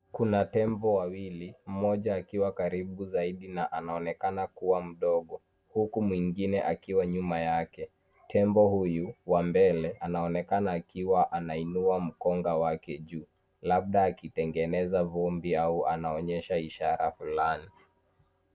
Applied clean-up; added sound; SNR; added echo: none; none; none; none.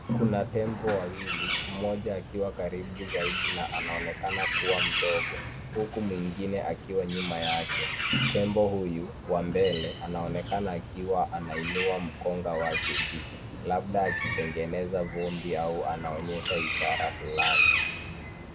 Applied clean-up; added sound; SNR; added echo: none; Bird; 1 dB; none.